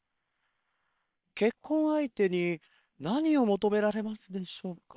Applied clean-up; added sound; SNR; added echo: neural separator model SepFormer WHAM!.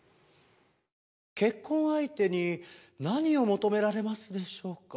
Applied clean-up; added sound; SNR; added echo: none; none; none; none.